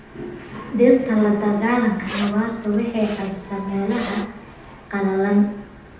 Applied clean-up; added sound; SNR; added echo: none; Zipper (clothing); 17 dB; reverberation time 0.9 s.